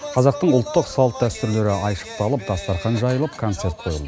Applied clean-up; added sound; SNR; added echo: none; none; none; none.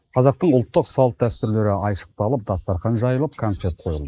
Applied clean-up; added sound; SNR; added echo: neural mask model Resemble Enhance denoiser.